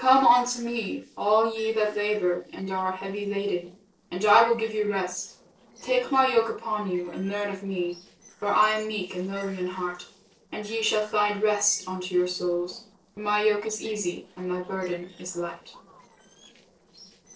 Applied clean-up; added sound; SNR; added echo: neural separator model SepFormer DNS4.